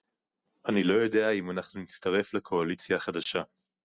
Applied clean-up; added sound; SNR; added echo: none; none; none; none.